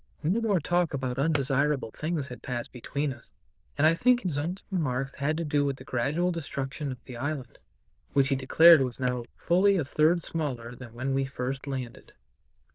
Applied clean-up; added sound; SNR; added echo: neural diffusion model UNIVERSE++.